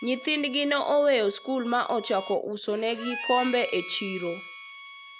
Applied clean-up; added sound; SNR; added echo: none; Harmonica; 13 dB; none.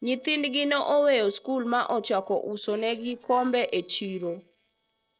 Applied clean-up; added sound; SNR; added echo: neural separator model SepFormer DNS4.